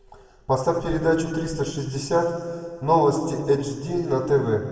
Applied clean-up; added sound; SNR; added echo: none; none; none; reverberation time 1.6 s.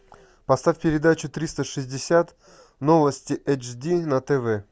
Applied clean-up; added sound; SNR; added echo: none; none; none; none.